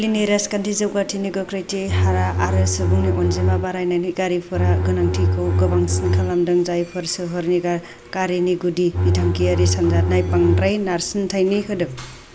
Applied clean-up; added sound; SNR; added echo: none; Bowed string instrument; -3 dB; none.